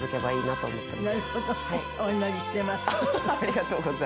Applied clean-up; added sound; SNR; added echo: none; Bowed string instrument; 17 dB; none.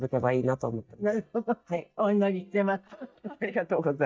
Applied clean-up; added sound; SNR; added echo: neural mask model DeepFilterNet 3.